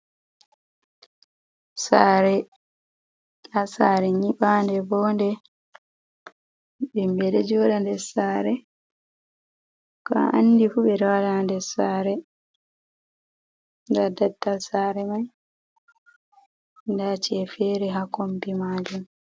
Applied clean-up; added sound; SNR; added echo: none; none; none; none.